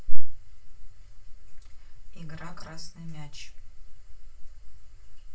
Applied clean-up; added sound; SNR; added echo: none; none; none; reverberation time 0.2 s.